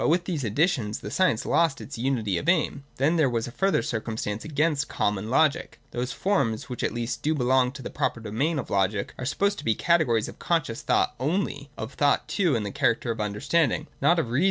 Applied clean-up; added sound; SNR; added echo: none; none; none; none.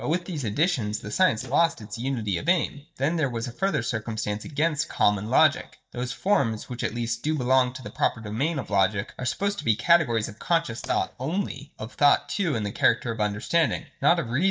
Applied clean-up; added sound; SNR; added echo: neural mask model DeepFilterNet 3.